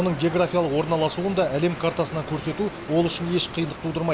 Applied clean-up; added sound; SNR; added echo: none; Water; 13 dB; none.